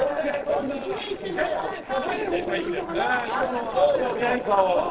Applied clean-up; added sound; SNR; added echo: neural separator model SepFormer DNS4.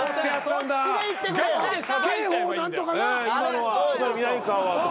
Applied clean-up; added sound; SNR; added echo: none; none; none; none.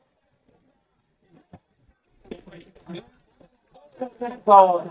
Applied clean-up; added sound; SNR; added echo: neural mask model DeepFilterNet 3.